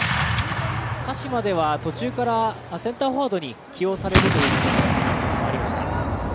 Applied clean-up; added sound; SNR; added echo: none; Explosion; -2 dB; none.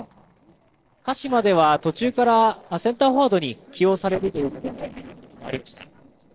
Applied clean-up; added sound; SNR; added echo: neural separator model SepFormer DNS4.